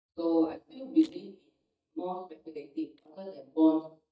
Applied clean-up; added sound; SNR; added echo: neural mask model DeepFilterNet 3.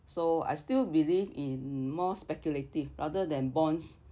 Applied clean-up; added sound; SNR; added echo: none; none; none; none.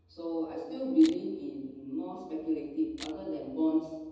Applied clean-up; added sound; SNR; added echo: none; Camera; 18 dB; reverberation time 1.1 s.